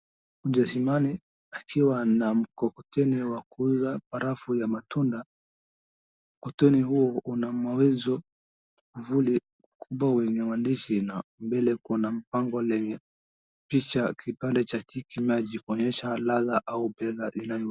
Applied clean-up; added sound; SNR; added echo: none; none; none; none.